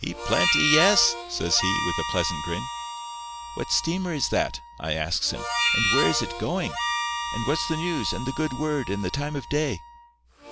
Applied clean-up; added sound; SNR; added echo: none; Harmonica; 3 dB; none.